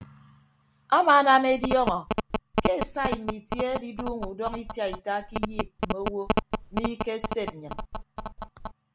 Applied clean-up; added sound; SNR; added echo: none; Telephone; 4 dB; none.